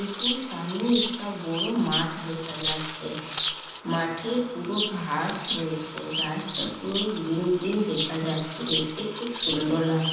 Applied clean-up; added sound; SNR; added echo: none; Bird vocalization, bird call, bird song; 2 dB; reverberation time 1.1 s.